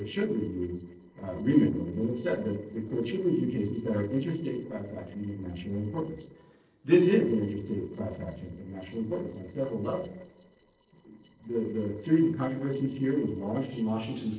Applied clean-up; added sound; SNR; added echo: neural separator model SepFormer DNS4.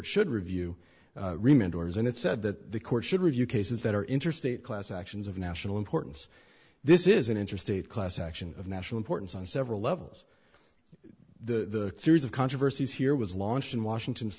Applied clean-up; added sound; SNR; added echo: none; none; none; none.